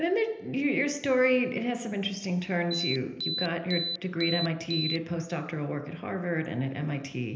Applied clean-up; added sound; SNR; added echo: none; Alarm; 5 dB; reverberation time 0.8 s.